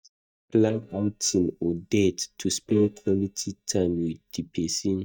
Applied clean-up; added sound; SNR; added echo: neural mask model DeepFilterNet 3.